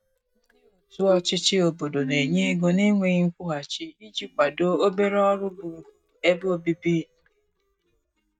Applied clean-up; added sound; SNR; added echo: neural mask model DeepFilterNet 3.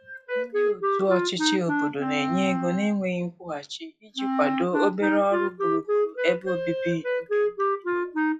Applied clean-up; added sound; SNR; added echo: classical method log-MMSE.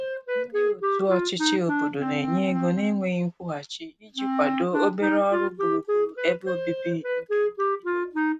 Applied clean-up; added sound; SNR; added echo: neural mask model RNNoise.